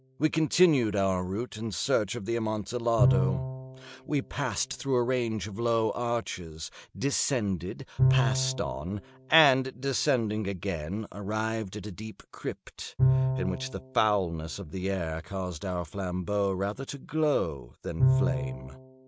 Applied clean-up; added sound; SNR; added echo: none; Bowed string instrument; 4 dB; none.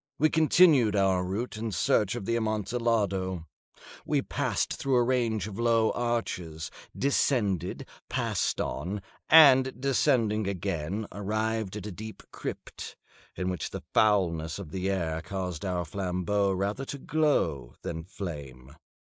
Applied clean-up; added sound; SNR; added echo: neural mask model Resemble Enhance denoiser.